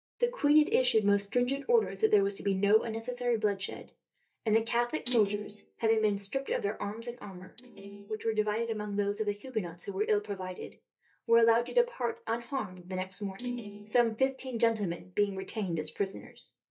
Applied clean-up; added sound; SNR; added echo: neural mask model DeepFilterNet 3.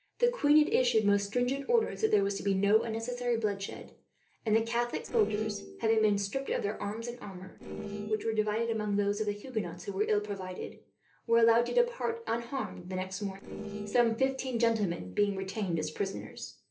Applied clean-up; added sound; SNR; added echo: neural separator model SepFormer DNS4.